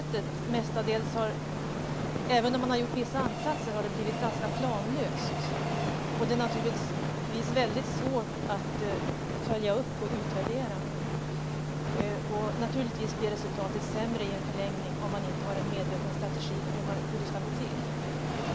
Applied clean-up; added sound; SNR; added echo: none; Train; 14 dB; none.